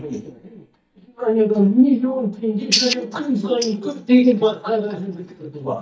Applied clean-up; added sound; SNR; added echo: neural mask model DeepFilterNet 3.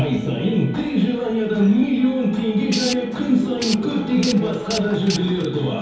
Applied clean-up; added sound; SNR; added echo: none; Tools; 11 dB; reverberation time 2.2 s.